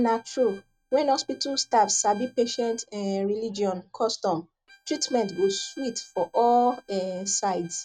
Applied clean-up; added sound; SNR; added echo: neural mask model RNNoise.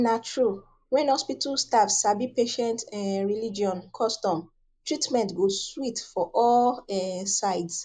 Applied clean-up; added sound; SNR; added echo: neural mask model Resemble Enhance denoiser.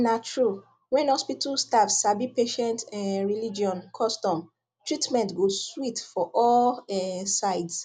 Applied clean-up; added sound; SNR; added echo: none; none; none; none.